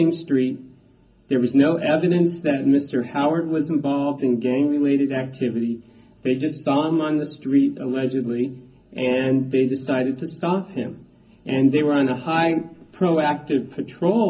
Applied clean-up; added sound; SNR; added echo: none; none; none; reverberation time 0.4 s.